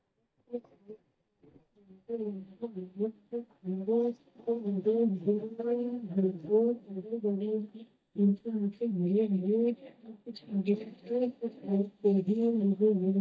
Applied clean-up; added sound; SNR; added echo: neural mask model DeepFilterNet 3.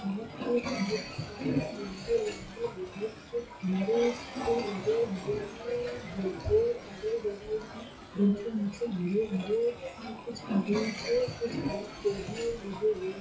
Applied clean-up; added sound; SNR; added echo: classical method WPE with log-MMSE.